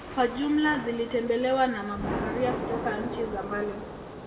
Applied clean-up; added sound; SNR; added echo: none; Thunder / Rain; 7 dB; reverberation time 0.8 s.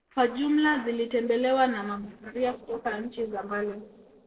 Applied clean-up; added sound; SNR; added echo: neural separator model SepFormer DNS4.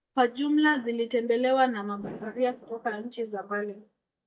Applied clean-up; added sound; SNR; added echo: neural mask model DeepFilterNet 3.